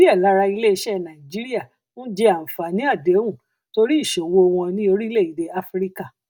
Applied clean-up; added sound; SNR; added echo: none; none; none; none.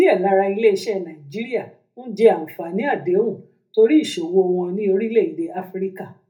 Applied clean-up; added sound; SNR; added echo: none; none; none; reverberation time 0.3 s.